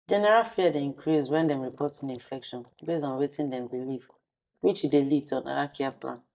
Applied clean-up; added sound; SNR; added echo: neural mask model DeepFilterNet 3.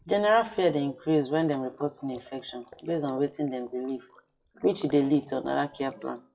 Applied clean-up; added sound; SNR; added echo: classical method WPE with log-MMSE.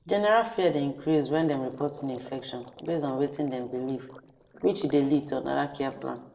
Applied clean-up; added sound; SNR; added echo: neural separator model SepFormer DNS4.